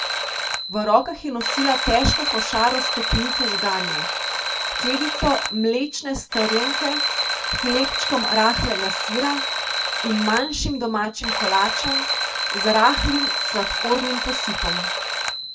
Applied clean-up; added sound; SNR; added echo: none; Alarm; 1 dB; reverberation time 0.2 s.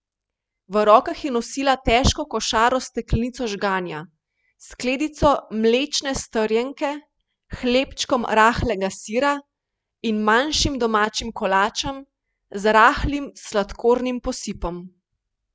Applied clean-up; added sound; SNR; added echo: none; none; none; none.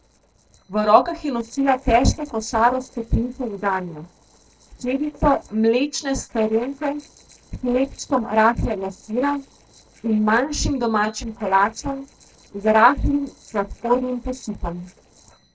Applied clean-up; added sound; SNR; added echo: neural separator model SepFormer DNS4.